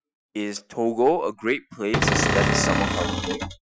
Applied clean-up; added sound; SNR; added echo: classical method Wiener filter.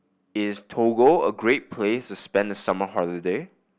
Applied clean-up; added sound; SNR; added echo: none; none; none; none.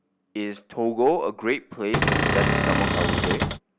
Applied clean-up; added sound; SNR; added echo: none; Cupboard open or close / Door; -5 dB; none.